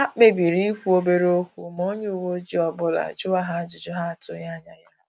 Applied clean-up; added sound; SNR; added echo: none; none; none; none.